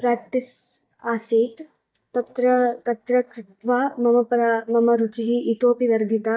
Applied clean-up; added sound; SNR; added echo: neural mask model DeepFilterNet 3.